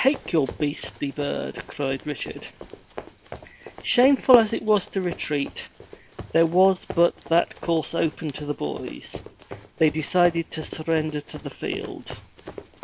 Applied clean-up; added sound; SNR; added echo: none; Run; 16 dB; none.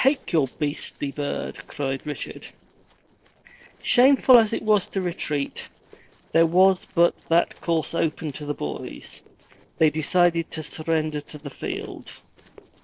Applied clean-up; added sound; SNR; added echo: neural separator model SepFormer DNS4.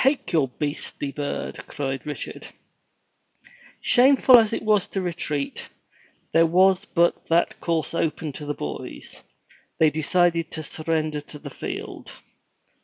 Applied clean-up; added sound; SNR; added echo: none; none; none; none.